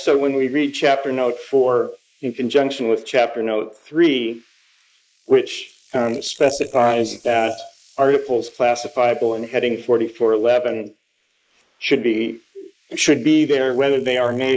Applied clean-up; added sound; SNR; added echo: neural mask model Resemble Enhance denoiser.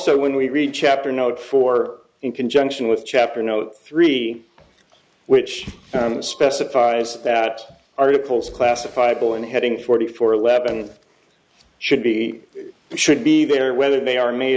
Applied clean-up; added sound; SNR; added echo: none; none; none; none.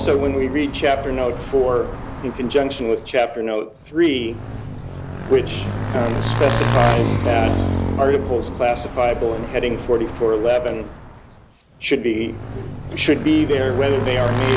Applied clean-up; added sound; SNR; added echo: none; Motorcycle / Engine; 4 dB; none.